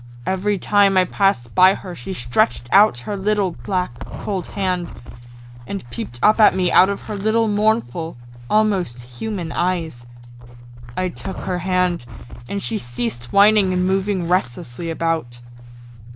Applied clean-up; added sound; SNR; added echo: none; Zipper (clothing); 13 dB; none.